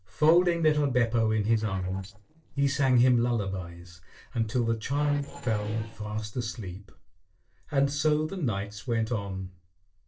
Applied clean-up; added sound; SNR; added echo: neural separator model SepFormer DNS4.